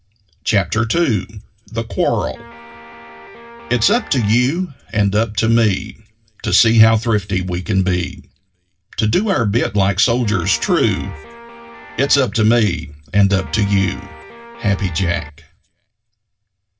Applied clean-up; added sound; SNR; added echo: none; Guitar; 18 dB; reverberation time 0.4 s.